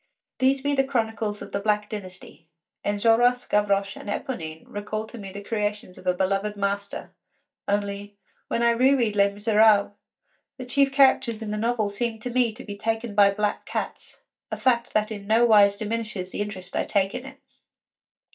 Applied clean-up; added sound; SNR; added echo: neural mask model DeepFilterNet 3.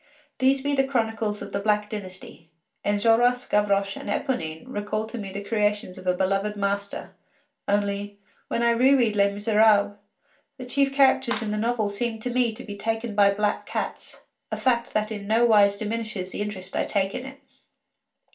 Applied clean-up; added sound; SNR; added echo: none; Clapping; 15 dB; reverberation time 0.2 s.